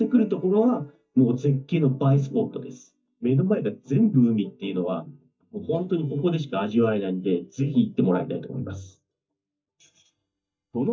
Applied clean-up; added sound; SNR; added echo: neural mask model DeepFilterNet 3.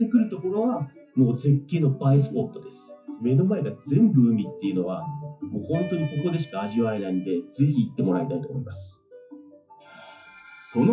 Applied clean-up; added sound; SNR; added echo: classical method WPE with log-MMSE.